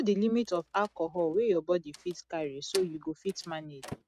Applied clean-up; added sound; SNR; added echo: neural mask model RNNoise.